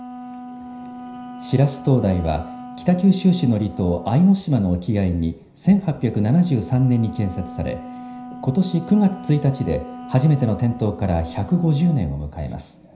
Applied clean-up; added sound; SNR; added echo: none; Wind instrument, woodwind instrument; 16 dB; reverberation time 0.5 s.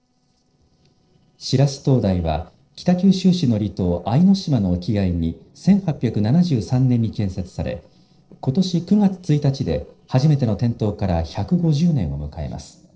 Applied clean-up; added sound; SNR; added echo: neural separator model SepFormer DNS4.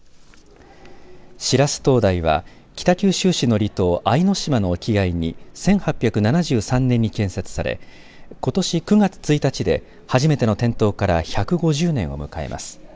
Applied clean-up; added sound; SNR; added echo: none; none; none; none.